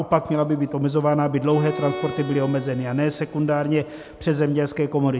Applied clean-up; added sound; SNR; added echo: none; Bowed string instrument; 15 dB; none.